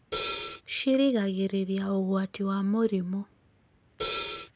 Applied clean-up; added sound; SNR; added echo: none; Hi-hat; 5 dB; none.